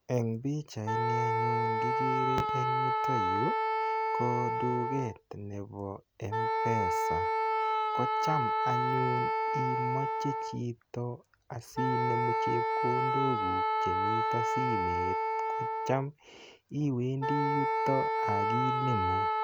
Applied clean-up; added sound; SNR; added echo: none; Wind instrument, woodwind instrument; -4 dB; none.